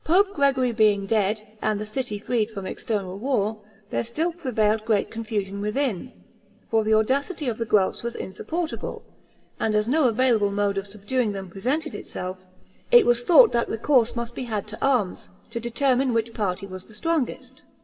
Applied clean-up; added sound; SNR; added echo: none; none; none; reverberation time 0.7 s.